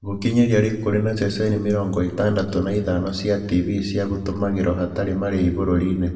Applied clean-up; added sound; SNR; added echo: none; none; none; reverberation time 0.9 s.